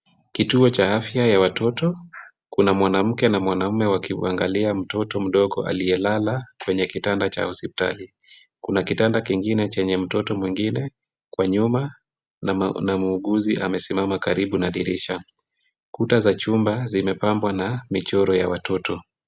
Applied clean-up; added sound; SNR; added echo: none; none; none; none.